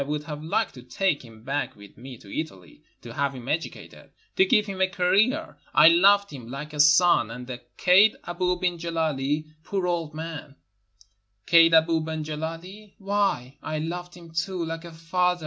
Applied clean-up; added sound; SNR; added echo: none; none; none; none.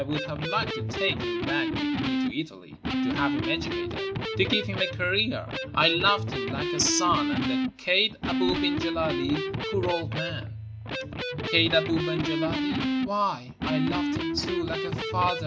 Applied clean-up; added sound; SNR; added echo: none; Electric guitar; 0 dB; none.